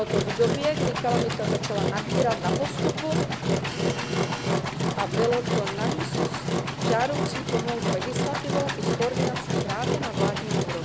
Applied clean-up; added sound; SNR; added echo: none; Engine; -3 dB; none.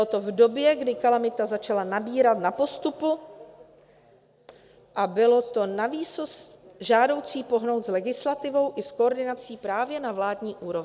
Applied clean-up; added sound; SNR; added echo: none; none; none; none.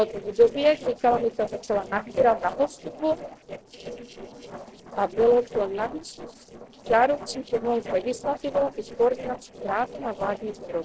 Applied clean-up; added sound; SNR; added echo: neural separator model SepFormer DNS4.